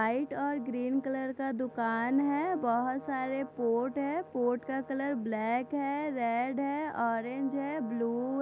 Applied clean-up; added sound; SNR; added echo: none; Brass instrument; 18 dB; none.